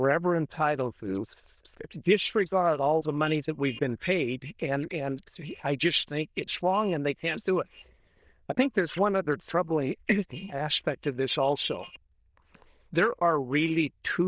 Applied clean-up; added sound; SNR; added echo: neural diffusion model UNIVERSE++.